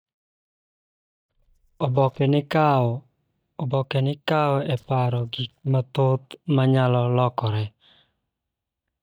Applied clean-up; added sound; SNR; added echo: neural mask model DeepFilterNet 3.